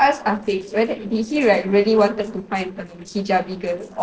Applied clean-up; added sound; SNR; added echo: neural separator model SepFormer DNS4.